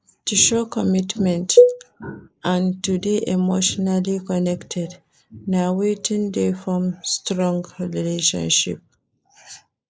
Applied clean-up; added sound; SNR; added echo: neural mask model Resemble Enhance denoiser.